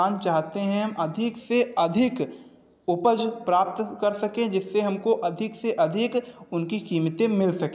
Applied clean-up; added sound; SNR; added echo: none; none; none; none.